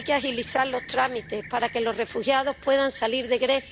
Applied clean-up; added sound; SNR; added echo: none; Fixed-wing aircraft, airplane; 19 dB; none.